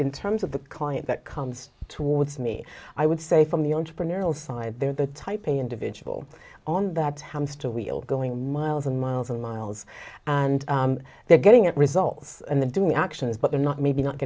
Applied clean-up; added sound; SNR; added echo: none; none; none; none.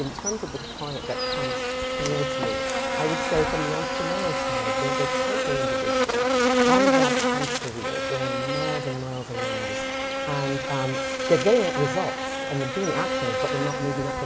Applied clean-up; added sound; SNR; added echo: none; Buzz; -4 dB; none.